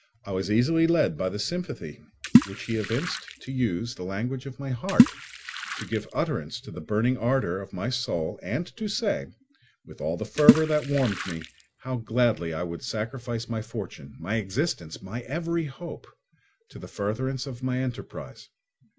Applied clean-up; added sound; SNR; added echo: none; Water / Splash, splatter; -2 dB; none.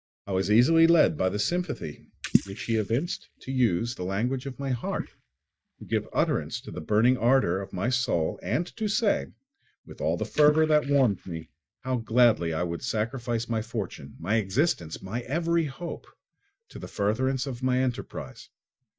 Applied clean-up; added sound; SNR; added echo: neural mask model DeepFilterNet 3.